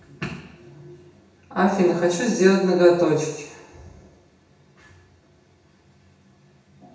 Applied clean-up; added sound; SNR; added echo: none; none; none; reverberation time 0.8 s.